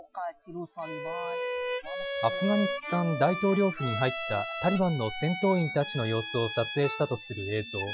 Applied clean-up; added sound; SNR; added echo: classical method Wiener filter.